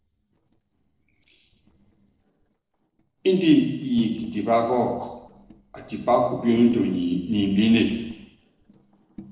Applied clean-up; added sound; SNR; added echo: neural separator model SepFormer DNS4.